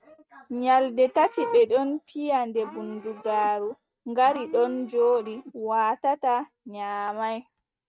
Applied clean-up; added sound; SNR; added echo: neural mask model RNNoise.